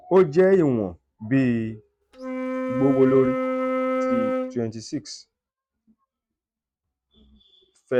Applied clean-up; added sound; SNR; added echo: neural mask model RNNoise.